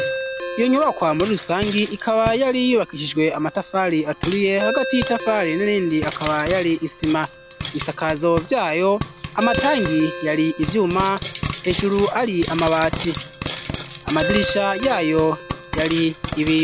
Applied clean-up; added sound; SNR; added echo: none; Frying (food) + Ringtone; 7 dB; none.